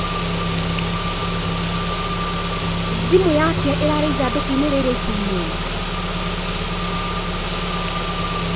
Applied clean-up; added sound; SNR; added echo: none; Engine / Car; -3 dB; none.